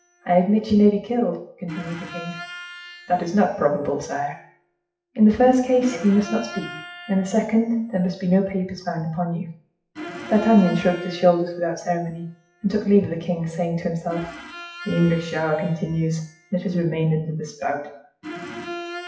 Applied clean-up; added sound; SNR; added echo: classical method WPE with log-MMSE.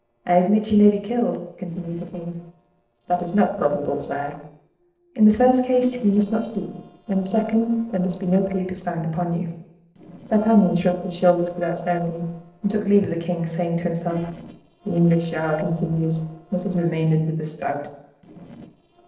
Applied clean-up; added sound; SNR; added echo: neural separator model SepFormer DNS4.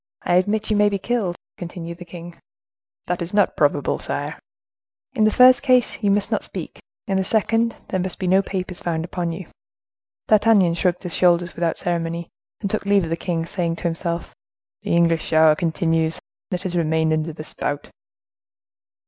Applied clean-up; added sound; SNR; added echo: none; none; none; none.